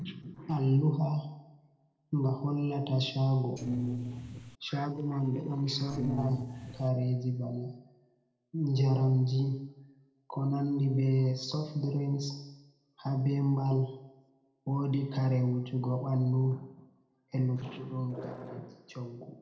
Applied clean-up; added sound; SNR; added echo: neural separator model SepFormer DNS4.